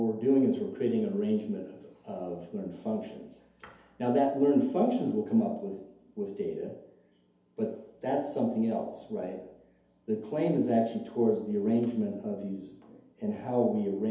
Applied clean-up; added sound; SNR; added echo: none; none; none; reverberation time 2.2 s.